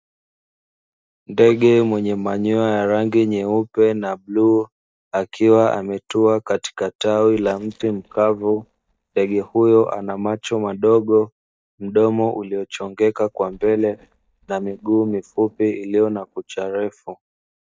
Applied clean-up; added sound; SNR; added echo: neural mask model DeepFilterNet 3.